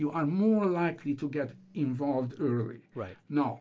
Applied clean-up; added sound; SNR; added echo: none; none; none; none.